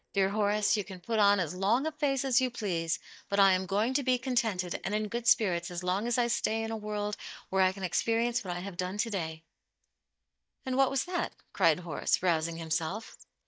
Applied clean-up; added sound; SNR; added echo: neural mask model DeepFilterNet 3.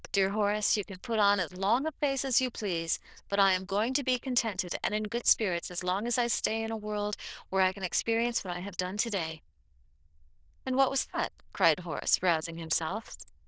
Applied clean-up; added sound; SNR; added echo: neural diffusion model UNIVERSE++.